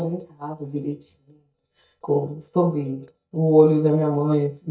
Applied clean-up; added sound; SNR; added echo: neural mask model DeepFilterNet 3.